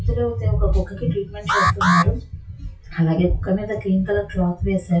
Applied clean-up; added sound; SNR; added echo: classical method WPE with log-MMSE.